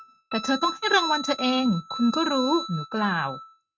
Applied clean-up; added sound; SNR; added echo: neural mask model RNNoise.